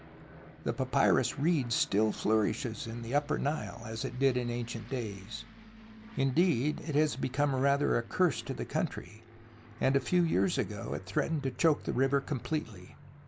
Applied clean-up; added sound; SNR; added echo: none; Aircraft; 19 dB; none.